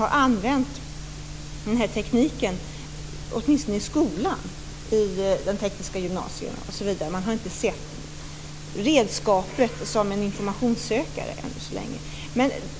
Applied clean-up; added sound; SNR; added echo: none; none; none; none.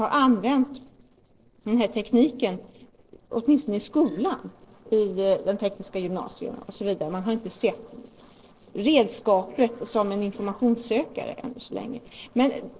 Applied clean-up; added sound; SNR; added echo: neural separator model SepFormer DNS4.